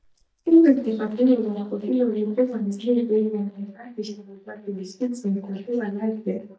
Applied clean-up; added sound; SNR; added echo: neural mask model DeepFilterNet 3.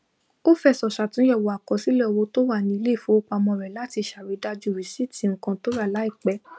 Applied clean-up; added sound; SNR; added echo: none; none; none; none.